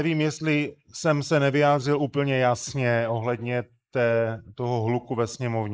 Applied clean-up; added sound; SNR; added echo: neural mask model Resemble Enhance denoiser.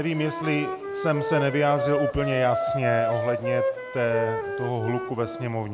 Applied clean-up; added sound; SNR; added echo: none; Wind instrument, woodwind instrument; 3 dB; none.